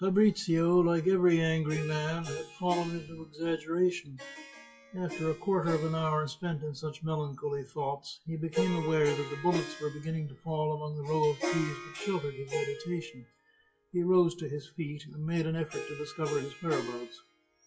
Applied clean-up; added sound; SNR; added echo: classical method WPE with log-MMSE.